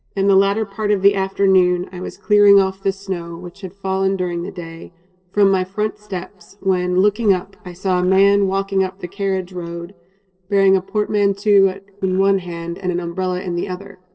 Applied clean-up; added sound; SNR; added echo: neural separator model SepFormer DNS4.